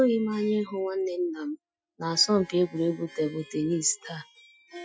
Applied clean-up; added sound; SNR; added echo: classical method Wiener filter.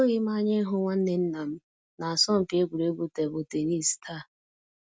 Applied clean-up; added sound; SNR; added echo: none; none; none; none.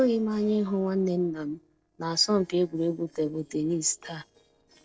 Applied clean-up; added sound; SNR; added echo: neural separator model SepFormer DNS4.